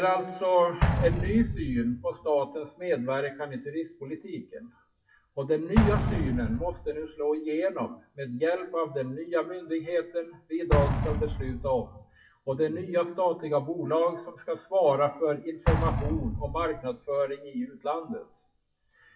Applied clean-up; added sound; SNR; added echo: classical method WPE with log-MMSE.